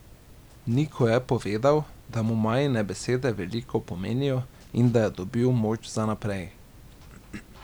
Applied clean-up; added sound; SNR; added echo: none; none; none; none.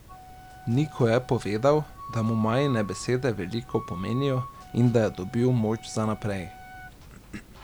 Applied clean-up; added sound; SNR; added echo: none; Wind instrument, woodwind instrument; 17 dB; none.